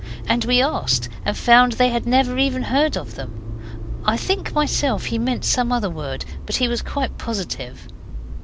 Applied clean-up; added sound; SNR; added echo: none; Motor vehicle (road); 8 dB; none.